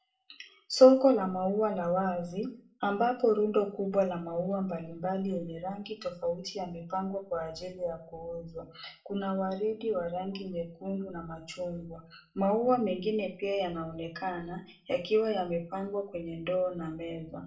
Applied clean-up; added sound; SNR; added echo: none; none; none; reverberation time 0.3 s.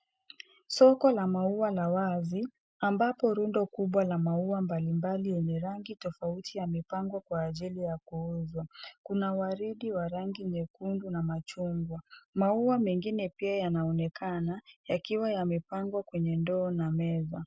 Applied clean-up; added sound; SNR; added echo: none; none; none; none.